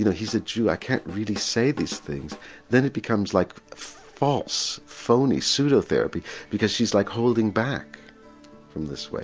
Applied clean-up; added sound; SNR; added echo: none; Drum / Drum kit; 17 dB; none.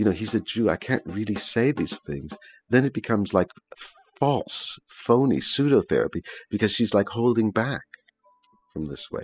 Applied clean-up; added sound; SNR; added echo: classical method spectral subtraction.